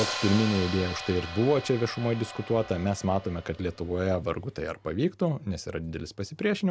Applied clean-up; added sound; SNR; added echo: none; Hi-hat; 12 dB; none.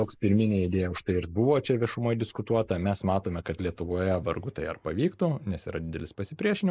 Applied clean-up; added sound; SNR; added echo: neural mask model Resemble Enhance denoiser.